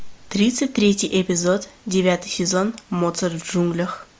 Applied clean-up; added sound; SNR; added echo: none; none; none; none.